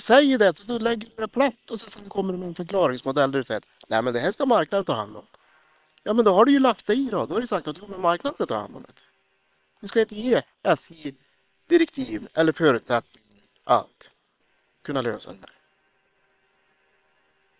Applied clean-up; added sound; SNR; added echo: neural separator model SepFormer WHAM!.